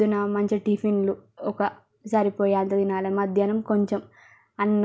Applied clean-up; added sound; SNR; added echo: none; none; none; none.